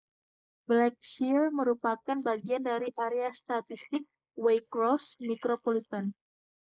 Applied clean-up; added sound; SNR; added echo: neural mask model Resemble Enhance denoiser.